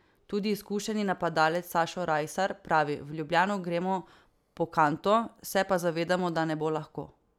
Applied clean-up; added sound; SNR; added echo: none; none; none; none.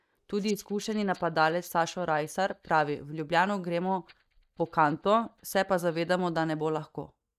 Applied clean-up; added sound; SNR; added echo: neural mask model DeepFilterNet 3.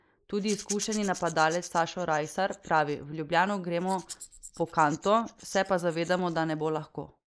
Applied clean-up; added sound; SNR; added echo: neural mask model Resemble Enhance denoiser.